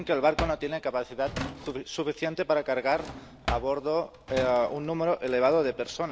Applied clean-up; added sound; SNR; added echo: none; Drawer open or close; 12 dB; none.